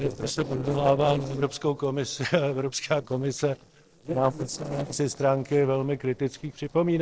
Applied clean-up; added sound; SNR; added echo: neural separator model SepFormer DNS4.